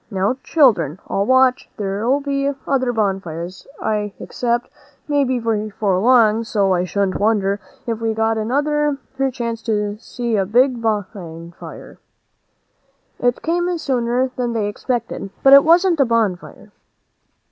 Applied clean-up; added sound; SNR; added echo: none; none; none; none.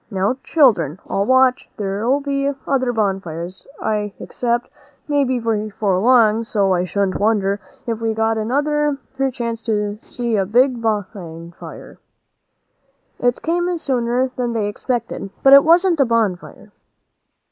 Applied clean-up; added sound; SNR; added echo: neural mask model Resemble Enhance denoiser.